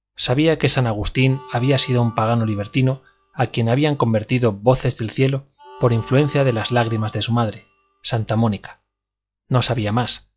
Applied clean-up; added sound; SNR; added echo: classical method log-MMSE.